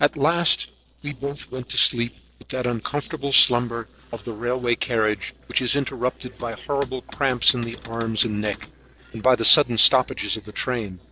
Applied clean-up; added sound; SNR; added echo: neural separator model SepFormer DNS4.